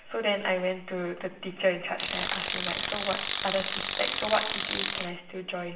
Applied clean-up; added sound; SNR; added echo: none; Tools; 1 dB; reverberation time 0.7 s.